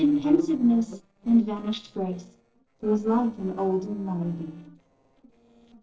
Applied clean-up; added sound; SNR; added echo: neural separator model SepFormer DNS4.